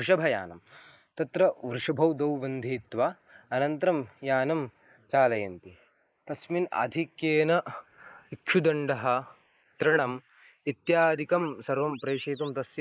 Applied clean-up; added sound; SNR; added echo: neural mask model Resemble Enhance denoiser.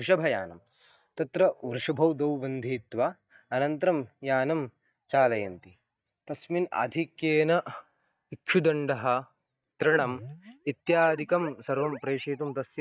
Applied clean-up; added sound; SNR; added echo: neural mask model DeepFilterNet 3.